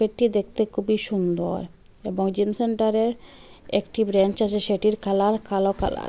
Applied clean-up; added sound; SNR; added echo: none; none; none; none.